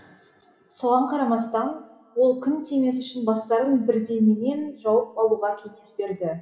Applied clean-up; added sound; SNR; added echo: none; none; none; reverberation time 1.4 s.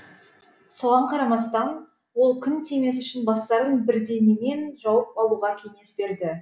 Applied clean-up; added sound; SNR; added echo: none; none; none; none.